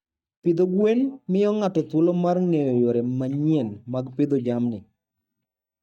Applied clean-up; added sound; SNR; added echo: neural mask model DeepFilterNet 3.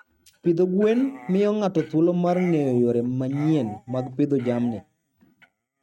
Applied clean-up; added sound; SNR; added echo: neural mask model RNNoise.